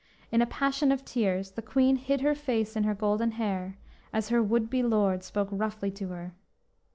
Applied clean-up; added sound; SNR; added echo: none; none; none; none.